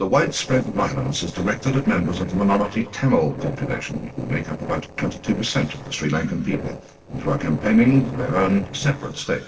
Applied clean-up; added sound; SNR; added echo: neural separator model SepFormer DNS4.